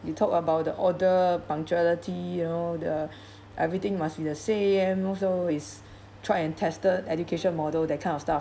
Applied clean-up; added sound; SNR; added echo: none; none; none; none.